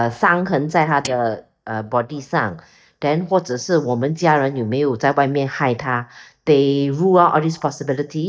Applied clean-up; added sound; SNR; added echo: neural mask model DeepFilterNet 3.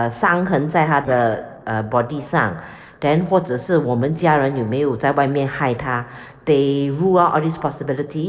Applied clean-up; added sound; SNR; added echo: neural separator model SepFormer DNS4.